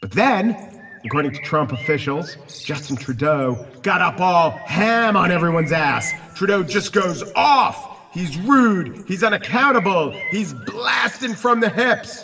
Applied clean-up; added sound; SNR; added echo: none; Bird; 18 dB; reverberation time 2.3 s.